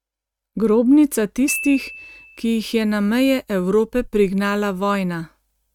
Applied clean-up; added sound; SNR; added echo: neural mask model RNNoise.